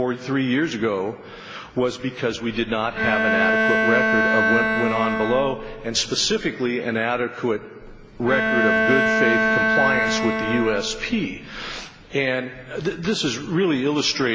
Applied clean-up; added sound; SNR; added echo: none; Bowed string instrument; -2 dB; none.